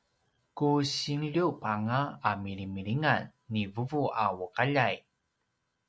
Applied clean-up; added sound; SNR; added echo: none; none; none; none.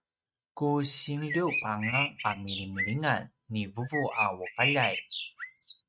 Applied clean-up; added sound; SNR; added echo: neural mask model RNNoise.